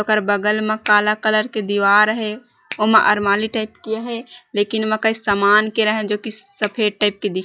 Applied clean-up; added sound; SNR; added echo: classical method log-MMSE.